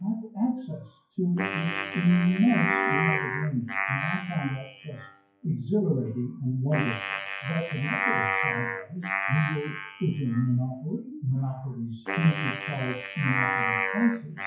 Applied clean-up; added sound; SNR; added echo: classical method WPE with log-MMSE.